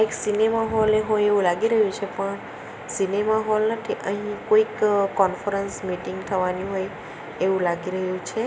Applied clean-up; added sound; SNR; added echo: none; none; none; none.